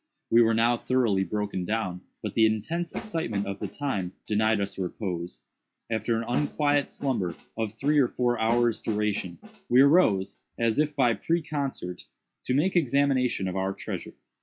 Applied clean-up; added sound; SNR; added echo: classical method log-MMSE.